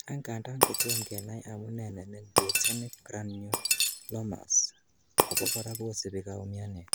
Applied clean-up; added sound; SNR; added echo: none; Shatter; -4 dB; none.